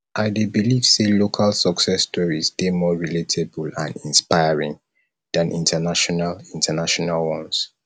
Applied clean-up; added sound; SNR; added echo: none; none; none; none.